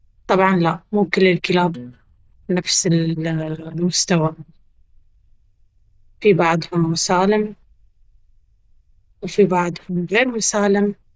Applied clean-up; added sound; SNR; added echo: neural diffusion model UNIVERSE++.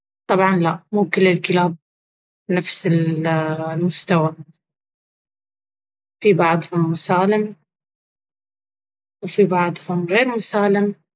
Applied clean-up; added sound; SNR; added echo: neural mask model Resemble Enhance denoiser.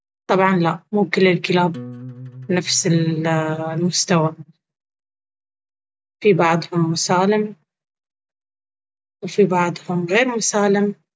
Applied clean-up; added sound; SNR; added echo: none; Acoustic guitar; 17 dB; none.